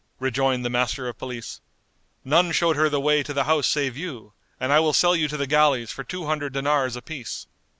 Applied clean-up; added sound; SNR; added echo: none; none; none; none.